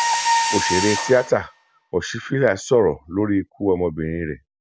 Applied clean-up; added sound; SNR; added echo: none; Mechanisms; 5 dB; none.